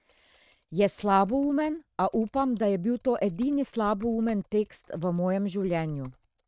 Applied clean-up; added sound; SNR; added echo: neural mask model RNNoise.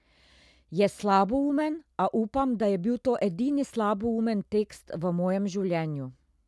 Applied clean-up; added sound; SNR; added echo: none; none; none; none.